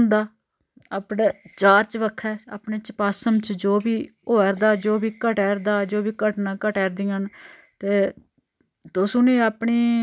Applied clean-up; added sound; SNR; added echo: none; none; none; none.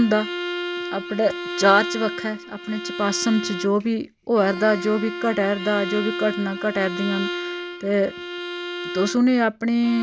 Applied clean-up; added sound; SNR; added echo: none; Bowed string instrument; 8 dB; none.